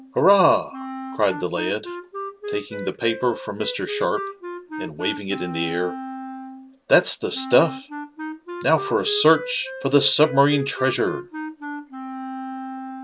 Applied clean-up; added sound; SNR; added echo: none; Wind instrument, woodwind instrument; 10 dB; none.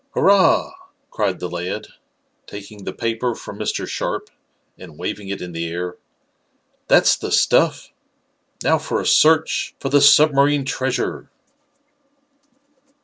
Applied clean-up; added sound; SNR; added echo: none; none; none; none.